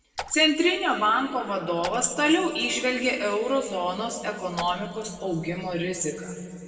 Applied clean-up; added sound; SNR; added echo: none; Raindrop / Splash, splatter; 16 dB; reverberation time 2.1 s.